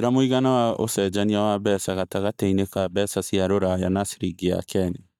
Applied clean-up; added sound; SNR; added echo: neural mask model DeepFilterNet 3.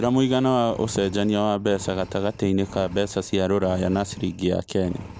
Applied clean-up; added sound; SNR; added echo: none; Engine; 19 dB; none.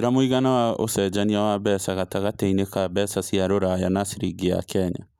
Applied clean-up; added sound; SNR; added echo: none; none; none; none.